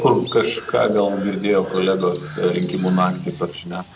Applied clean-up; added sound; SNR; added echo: none; Crow; 14 dB; none.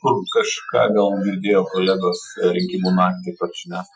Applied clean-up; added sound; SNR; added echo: classical method Wiener filter.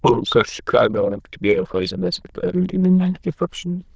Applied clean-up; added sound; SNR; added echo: neural diffusion model UNIVERSE++.